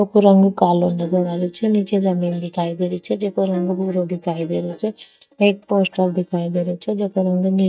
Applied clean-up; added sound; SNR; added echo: neural mask model DeepFilterNet 3.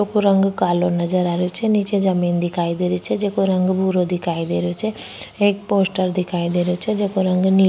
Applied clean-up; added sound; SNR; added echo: none; none; none; none.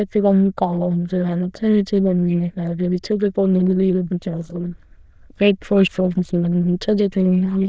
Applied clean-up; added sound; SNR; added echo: neural diffusion model UNIVERSE++.